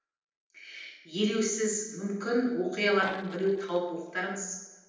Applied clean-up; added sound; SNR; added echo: neural separator model SepFormer DNS4.